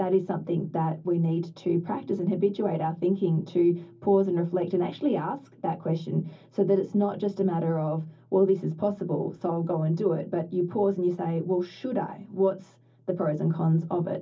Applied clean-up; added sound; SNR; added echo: none; none; none; reverberation time 0.4 s.